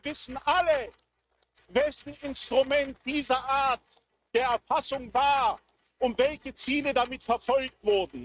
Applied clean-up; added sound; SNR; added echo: neural mask model RNNoise.